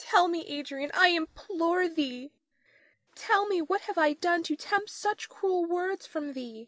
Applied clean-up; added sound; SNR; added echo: none; none; none; none.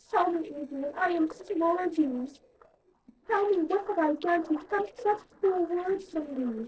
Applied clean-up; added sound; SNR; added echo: neural separator model SepFormer DNS4.